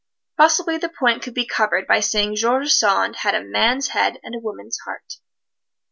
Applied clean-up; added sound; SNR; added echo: none; none; none; none.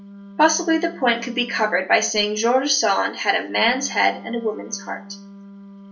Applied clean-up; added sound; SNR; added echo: none; Wind instrument, woodwind instrument; 19 dB; reverberation time 0.3 s.